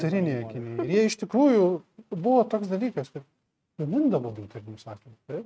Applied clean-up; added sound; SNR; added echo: neural mask model RNNoise.